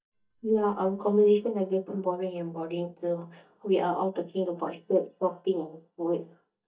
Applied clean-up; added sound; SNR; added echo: neural mask model DeepFilterNet 3.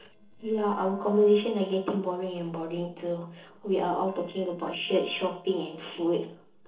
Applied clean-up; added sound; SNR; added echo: neural separator model SepFormer DNS4.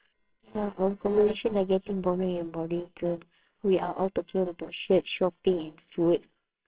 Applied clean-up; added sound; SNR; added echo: neural separator model SepFormer WHAMR!.